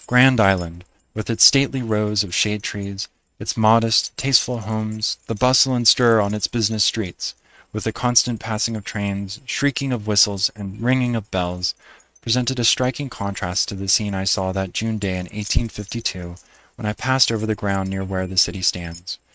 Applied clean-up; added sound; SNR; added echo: neural mask model RNNoise.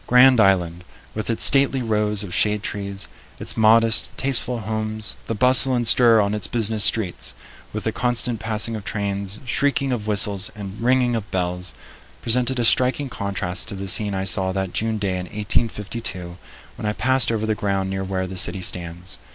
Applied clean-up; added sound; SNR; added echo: none; none; none; none.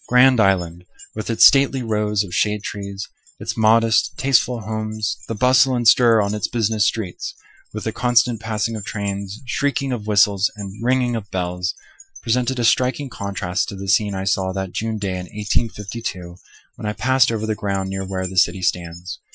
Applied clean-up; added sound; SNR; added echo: classical method Wiener filter.